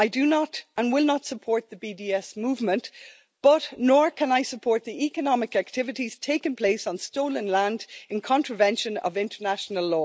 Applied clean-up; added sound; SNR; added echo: none; none; none; none.